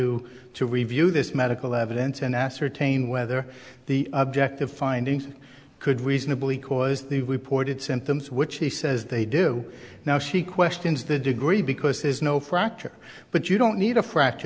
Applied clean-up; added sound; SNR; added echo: none; none; none; none.